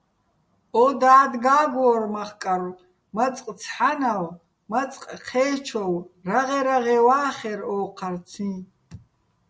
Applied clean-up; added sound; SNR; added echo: none; none; none; none.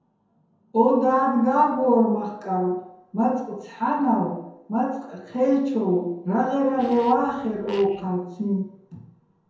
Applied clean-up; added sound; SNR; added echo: none; Fart; 19 dB; reverberation time 0.9 s.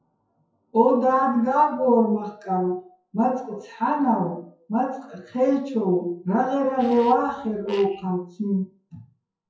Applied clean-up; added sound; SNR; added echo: classical method WPE with log-MMSE.